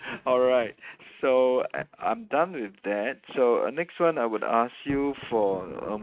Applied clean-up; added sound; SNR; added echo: neural mask model RNNoise.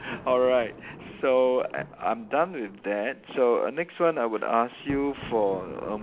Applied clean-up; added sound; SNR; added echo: none; Thunder; 18 dB; none.